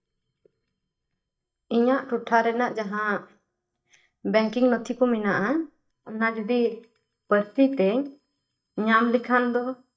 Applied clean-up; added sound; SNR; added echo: neural mask model DeepFilterNet 3.